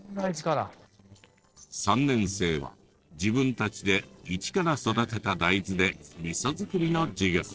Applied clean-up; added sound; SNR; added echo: neural separator model SepFormer DNS4.